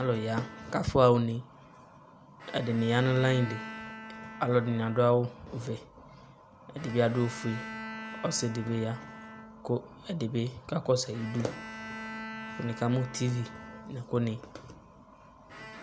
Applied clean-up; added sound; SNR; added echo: none; Bowed string instrument; 14 dB; none.